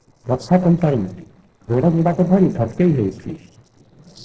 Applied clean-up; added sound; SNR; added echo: neural separator model SepFormer DNS4.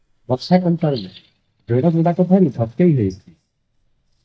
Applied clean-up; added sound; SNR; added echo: neural mask model DeepFilterNet 3.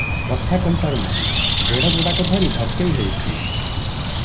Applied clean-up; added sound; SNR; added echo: none; Bird; -3 dB; reverberation time 0.3 s.